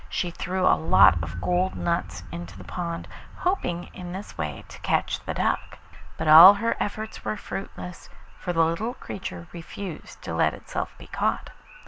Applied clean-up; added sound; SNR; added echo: none; Boom; 13 dB; none.